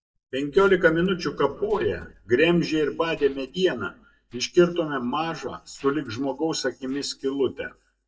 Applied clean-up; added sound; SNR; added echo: neural mask model DeepFilterNet 3.